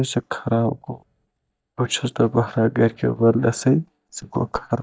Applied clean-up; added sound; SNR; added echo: neural mask model DeepFilterNet 3.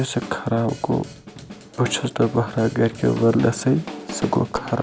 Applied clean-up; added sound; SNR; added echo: none; Drum kit; 14 dB; none.